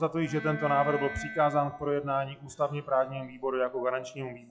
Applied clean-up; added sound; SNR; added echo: classical method log-MMSE.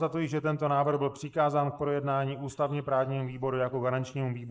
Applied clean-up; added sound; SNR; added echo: neural mask model Resemble Enhance denoiser.